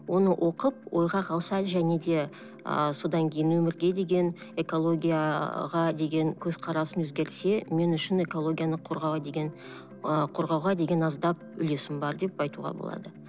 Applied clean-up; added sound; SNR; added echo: none; none; none; none.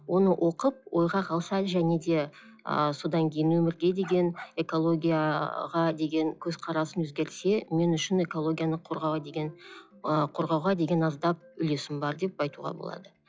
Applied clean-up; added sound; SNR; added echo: classical method log-MMSE.